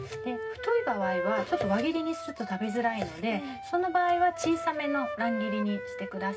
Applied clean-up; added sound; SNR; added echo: none; Wind instrument, woodwind instrument; 7 dB; reverberation time 0.4 s.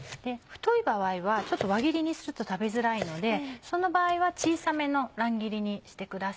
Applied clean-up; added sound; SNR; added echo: none; none; none; none.